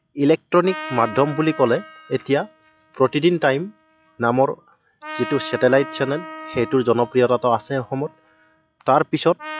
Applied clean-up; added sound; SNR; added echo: classical method log-MMSE.